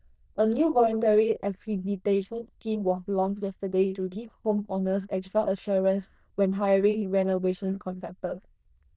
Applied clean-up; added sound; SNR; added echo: neural diffusion model UNIVERSE++.